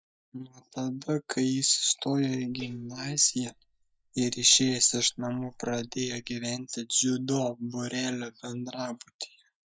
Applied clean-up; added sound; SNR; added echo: neural mask model DeepFilterNet 3.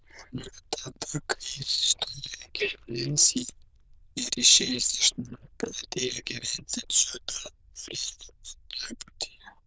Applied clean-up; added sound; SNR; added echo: neural diffusion model UNIVERSE++.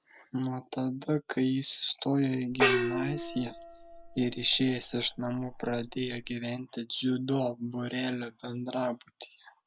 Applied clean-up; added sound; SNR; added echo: none; Gong; 5 dB; none.